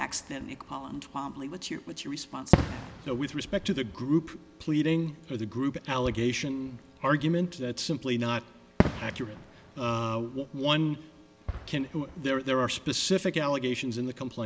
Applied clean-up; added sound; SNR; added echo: none; Fireworks; 6 dB; none.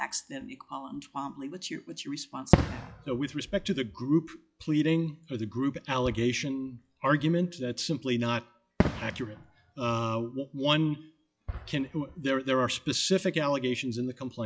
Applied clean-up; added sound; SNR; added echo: classical method log-MMSE.